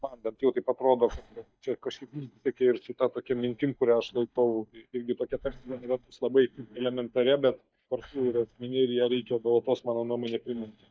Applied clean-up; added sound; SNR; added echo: neural mask model DeepFilterNet 3.